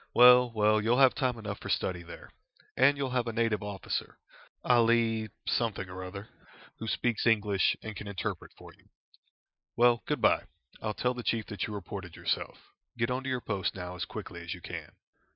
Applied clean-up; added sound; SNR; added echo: neural mask model Resemble Enhance denoiser.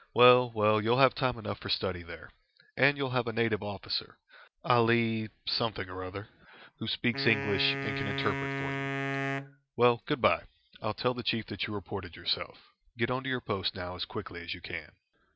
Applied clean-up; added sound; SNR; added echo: none; Wind instrument, woodwind instrument; 5 dB; none.